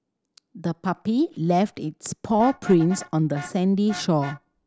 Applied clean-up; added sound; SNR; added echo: none; Vehicle horn, car horn, honking; 19 dB; none.